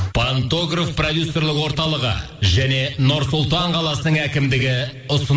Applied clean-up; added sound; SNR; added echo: none; none; none; none.